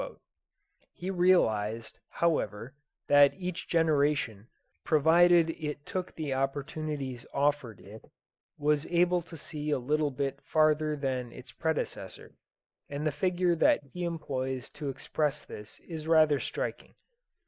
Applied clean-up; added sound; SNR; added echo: neural mask model Resemble Enhance denoiser.